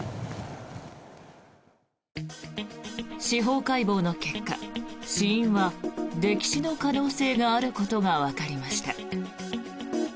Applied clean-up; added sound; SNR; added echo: none; none; none; none.